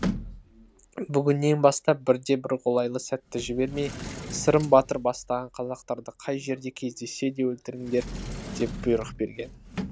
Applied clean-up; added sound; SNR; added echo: none; Sliding door; 12 dB; none.